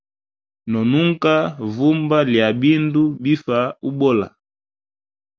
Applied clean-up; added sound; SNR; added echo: none; none; none; none.